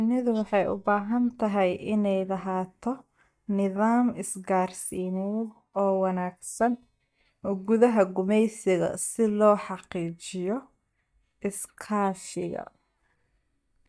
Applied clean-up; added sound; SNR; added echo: neural mask model DeepFilterNet 3.